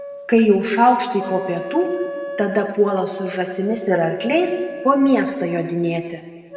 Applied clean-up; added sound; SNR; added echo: none; Wind instrument, woodwind instrument; 13 dB; reverberation time 1.5 s.